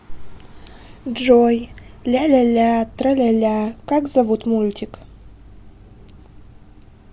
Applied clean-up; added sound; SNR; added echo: none; none; none; none.